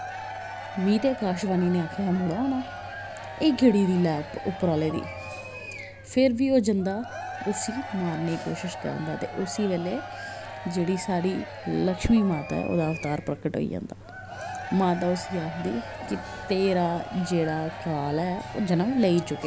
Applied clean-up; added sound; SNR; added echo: none; Crowd / Cheering; 12 dB; none.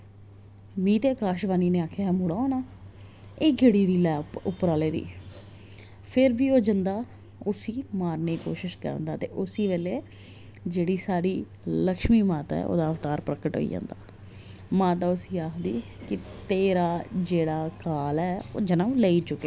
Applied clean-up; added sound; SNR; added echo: none; none; none; none.